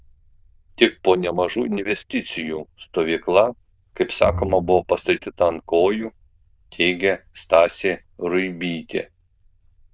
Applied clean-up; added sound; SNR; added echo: neural diffusion model UNIVERSE++.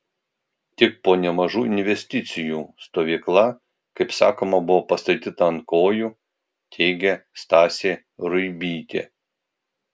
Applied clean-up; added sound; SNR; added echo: none; none; none; none.